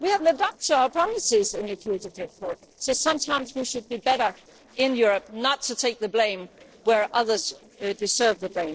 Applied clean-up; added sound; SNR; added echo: neural separator model SepFormer DNS4.